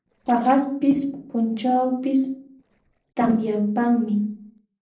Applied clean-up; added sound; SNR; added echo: neural separator model SepFormer DNS4.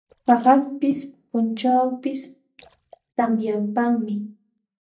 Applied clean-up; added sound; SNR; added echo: neural mask model DeepFilterNet 3.